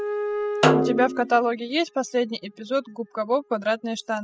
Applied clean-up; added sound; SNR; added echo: classical method spectral subtraction.